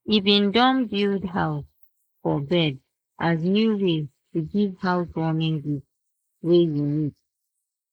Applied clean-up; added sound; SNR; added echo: neural mask model Resemble Enhance denoiser.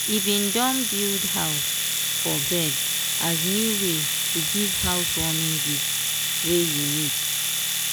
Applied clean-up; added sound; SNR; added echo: none; Domestic sounds, home sounds; -4 dB; none.